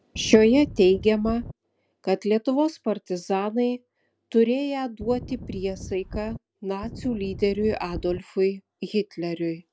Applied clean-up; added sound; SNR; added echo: none; Wind; 13 dB; none.